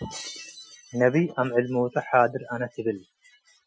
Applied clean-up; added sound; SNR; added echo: classical method Wiener filter.